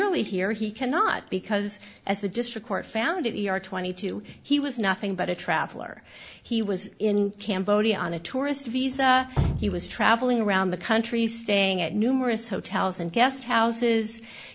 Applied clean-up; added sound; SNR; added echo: none; Drip; 14 dB; none.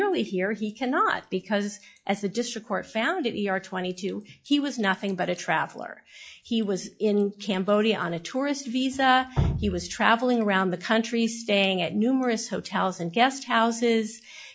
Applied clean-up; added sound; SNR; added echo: classical method log-MMSE.